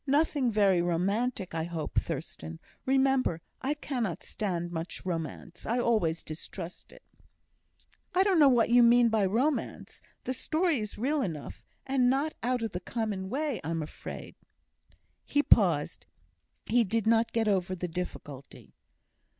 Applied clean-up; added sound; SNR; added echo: none; none; none; none.